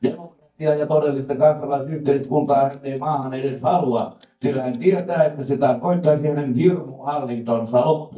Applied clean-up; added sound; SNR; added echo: neural mask model DeepFilterNet 3.